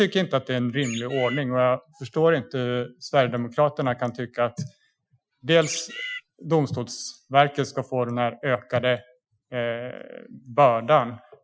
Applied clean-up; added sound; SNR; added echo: classical method Wiener filter.